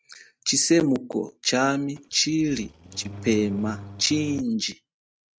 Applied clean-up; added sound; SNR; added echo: neural mask model RNNoise.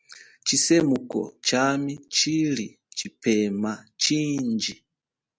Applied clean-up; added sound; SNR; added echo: none; none; none; none.